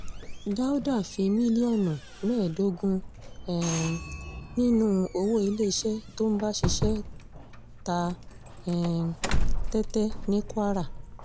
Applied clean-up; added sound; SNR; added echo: none; Doorbell; 4 dB; none.